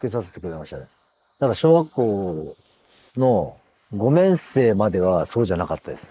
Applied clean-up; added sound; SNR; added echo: neural mask model Resemble Enhance denoiser.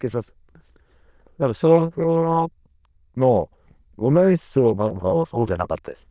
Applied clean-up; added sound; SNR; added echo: neural diffusion model UNIVERSE++.